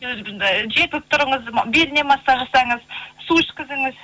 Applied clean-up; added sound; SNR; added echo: none; none; none; none.